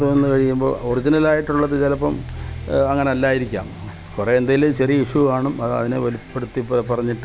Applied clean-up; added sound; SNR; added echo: none; Electric guitar; 18 dB; none.